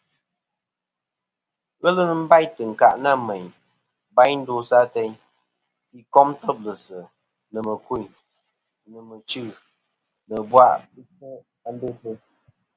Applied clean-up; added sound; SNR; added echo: none; none; none; none.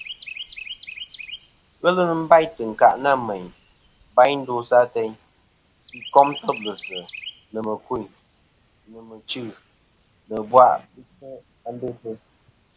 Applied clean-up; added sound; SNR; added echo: none; Chirp, tweet; 20 dB; none.